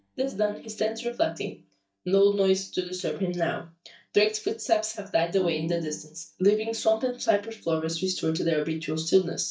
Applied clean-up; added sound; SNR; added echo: neural mask model DeepFilterNet 3.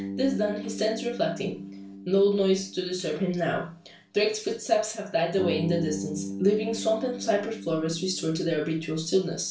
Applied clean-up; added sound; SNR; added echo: none; Bass guitar; 11 dB; reverberation time 0.3 s.